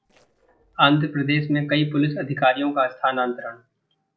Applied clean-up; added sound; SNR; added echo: neural separator model SepFormer DNS4.